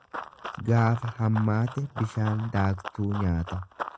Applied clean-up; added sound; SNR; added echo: neural mask model RNNoise.